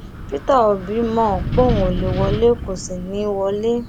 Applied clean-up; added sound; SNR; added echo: none; Wind; 6 dB; none.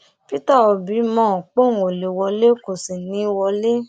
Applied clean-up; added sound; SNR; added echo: none; none; none; none.